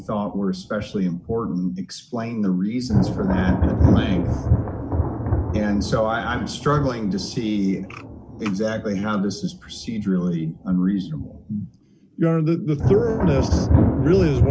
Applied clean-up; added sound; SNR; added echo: none; Thunder; 1 dB; none.